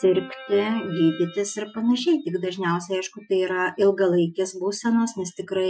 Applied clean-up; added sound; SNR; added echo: classical method Wiener filter.